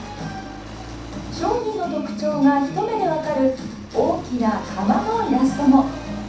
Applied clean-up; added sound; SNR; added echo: none; Accelerating, revving, vroom; 15 dB; reverberation time 0.7 s.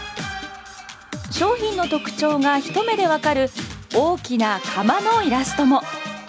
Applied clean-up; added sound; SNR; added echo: none; none; none; none.